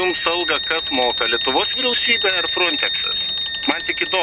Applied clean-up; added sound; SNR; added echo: none; Bicycle + Wind instrument, woodwind instrument; 0 dB; none.